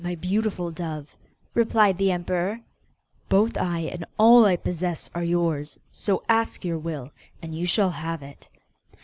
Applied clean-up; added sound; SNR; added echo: none; none; none; none.